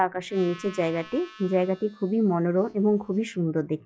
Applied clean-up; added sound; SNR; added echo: classical method log-MMSE.